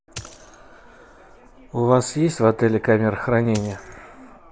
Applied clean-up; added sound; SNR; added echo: none; Coin (dropping); 17 dB; none.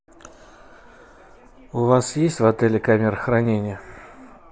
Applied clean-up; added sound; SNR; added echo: none; none; none; none.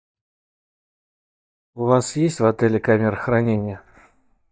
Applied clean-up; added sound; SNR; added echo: neural mask model DeepFilterNet 3.